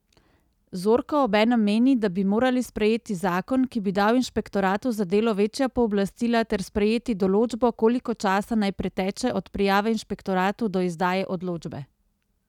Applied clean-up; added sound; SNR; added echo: none; none; none; none.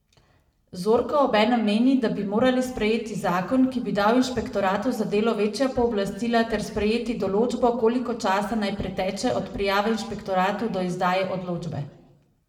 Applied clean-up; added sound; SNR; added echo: none; none; none; reverberation time 0.8 s.